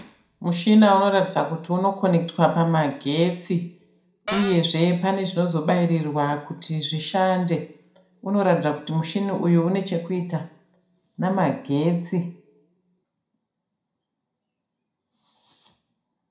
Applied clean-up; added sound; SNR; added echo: none; Cupboard open or close; 4 dB; reverberation time 0.4 s.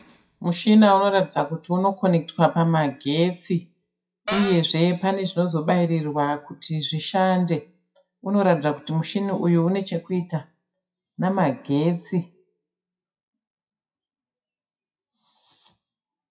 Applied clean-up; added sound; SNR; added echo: classical method WPE with log-MMSE.